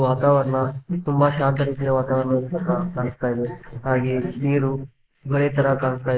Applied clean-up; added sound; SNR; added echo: neural mask model Resemble Enhance denoiser.